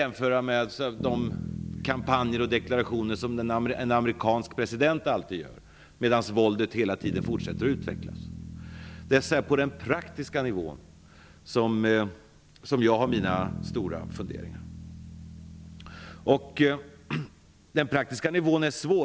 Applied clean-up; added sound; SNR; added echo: none; Bass guitar; 12 dB; none.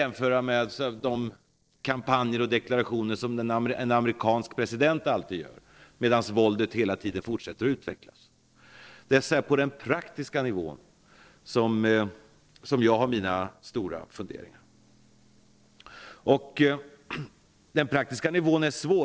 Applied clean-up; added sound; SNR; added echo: neural separator model SepFormer DNS4.